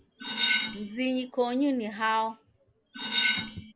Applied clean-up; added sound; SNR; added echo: none; Cutlery, silverware; -2 dB; none.